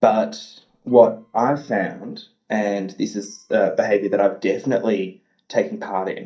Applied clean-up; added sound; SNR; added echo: neural mask model DeepFilterNet 3.